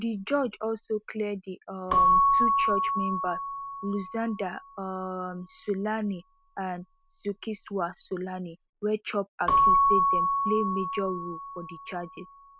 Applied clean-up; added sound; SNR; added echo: none; Keyboard (musical) / Bell; -3 dB; none.